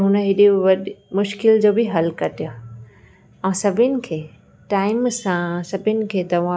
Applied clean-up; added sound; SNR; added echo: none; none; none; none.